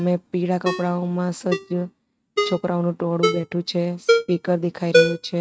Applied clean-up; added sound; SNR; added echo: neural mask model RNNoise.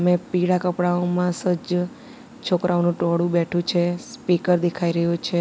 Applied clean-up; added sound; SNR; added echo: none; none; none; none.